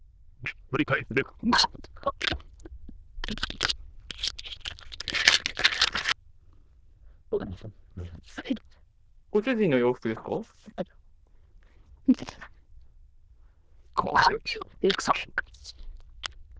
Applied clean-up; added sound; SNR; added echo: neural diffusion model UNIVERSE++.